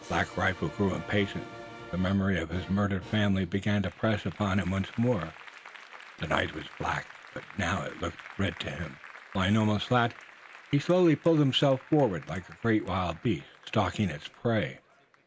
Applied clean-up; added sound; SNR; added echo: none; Applause; 19 dB; none.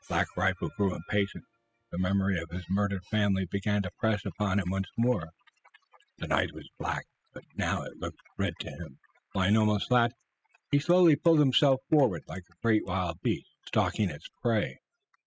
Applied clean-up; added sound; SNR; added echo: classical method spectral subtraction.